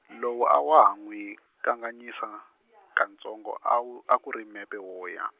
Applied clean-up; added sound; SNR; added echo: none; none; none; none.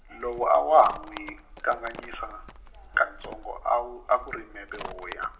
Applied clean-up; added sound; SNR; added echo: none; Livestock, farm animals, working animals; 16 dB; reverberation time 0.7 s.